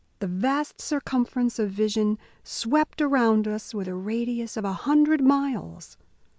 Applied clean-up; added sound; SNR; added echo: neural mask model Resemble Enhance denoiser.